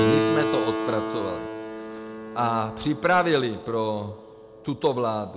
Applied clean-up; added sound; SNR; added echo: none; Keyboard (musical); 2 dB; none.